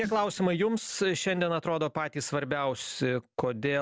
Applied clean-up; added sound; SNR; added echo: neural separator model SepFormer DNS4.